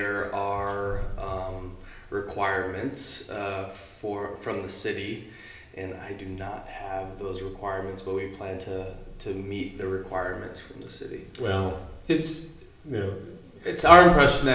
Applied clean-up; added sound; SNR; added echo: none; none; none; reverberation time 0.8 s.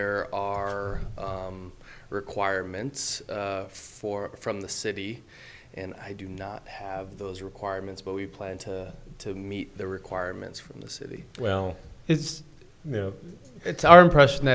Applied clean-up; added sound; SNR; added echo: none; none; none; none.